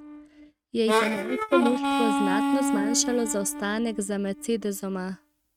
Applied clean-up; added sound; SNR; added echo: neural mask model RNNoise.